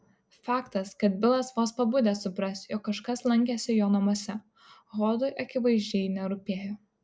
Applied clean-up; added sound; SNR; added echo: none; none; none; none.